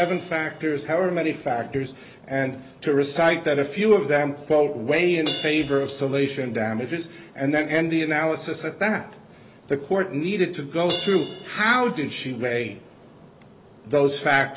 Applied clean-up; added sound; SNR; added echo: none; Crash cymbal; 19 dB; none.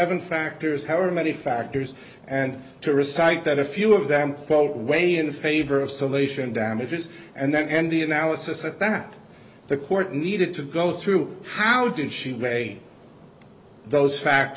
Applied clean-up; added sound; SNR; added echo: none; none; none; none.